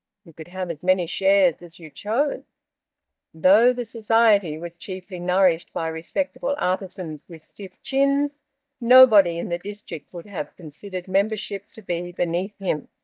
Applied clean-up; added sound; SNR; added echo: neural mask model DeepFilterNet 3.